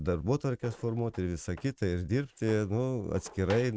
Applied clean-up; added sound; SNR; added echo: neural mask model RNNoise.